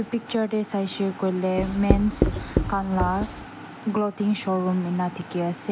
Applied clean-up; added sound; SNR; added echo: none; Writing; 0 dB; none.